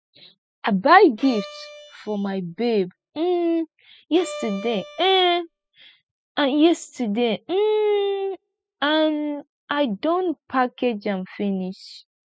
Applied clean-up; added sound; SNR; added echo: classical method spectral subtraction.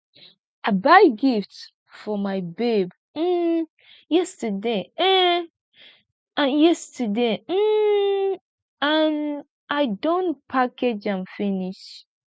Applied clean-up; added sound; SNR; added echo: none; none; none; none.